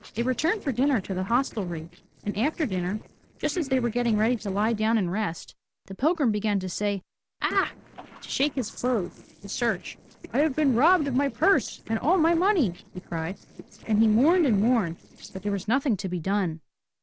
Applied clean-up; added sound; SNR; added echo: neural separator model SepFormer DNS4.